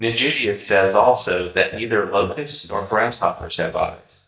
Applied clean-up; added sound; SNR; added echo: neural mask model DeepFilterNet 3.